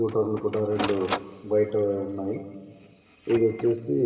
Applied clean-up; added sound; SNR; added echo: none; Printer; 12 dB; reverberation time 1.8 s.